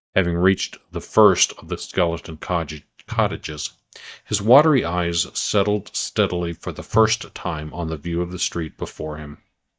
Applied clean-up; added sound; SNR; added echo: neural mask model DeepFilterNet 3.